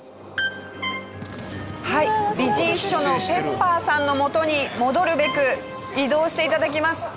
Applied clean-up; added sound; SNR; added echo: none; Trumpet; 12 dB; none.